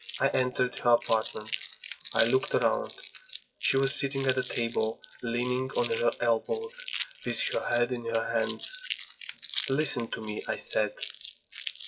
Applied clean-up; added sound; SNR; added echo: classical method WPE with log-MMSE.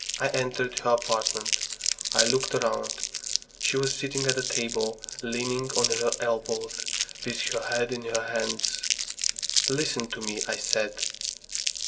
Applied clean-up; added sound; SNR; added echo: none; Crumpling, crinkling; 1 dB; reverberation time 0.3 s.